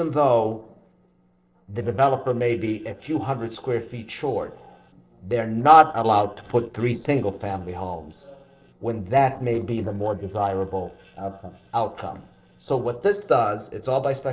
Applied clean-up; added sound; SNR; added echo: neural separator model SepFormer DNS4.